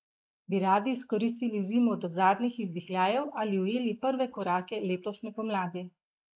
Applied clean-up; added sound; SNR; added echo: neural mask model Resemble Enhance denoiser.